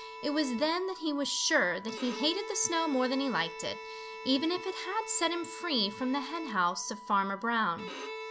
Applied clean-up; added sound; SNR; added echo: none; Bowed string instrument + Wind instrument, woodwind instrument; 12 dB; none.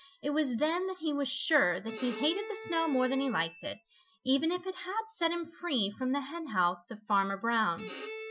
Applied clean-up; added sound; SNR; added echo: classical method Wiener filter.